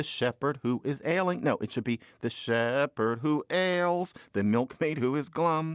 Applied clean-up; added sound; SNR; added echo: none; none; none; none.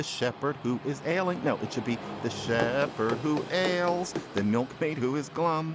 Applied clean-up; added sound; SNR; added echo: none; Run + Train; 9 dB; none.